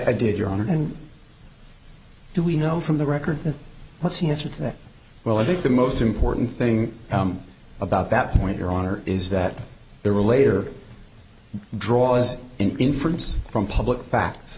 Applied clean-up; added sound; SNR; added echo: none; none; none; none.